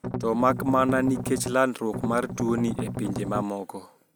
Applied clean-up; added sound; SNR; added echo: none; Strum; 5 dB; none.